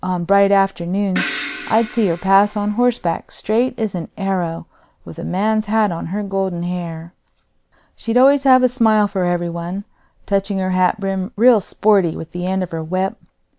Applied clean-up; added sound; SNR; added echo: none; Crash cymbal; 10 dB; none.